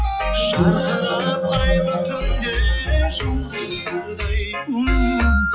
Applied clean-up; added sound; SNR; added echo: classical method log-MMSE.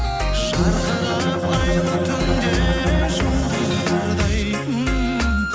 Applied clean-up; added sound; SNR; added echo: none; Bowed string instrument; 3 dB; none.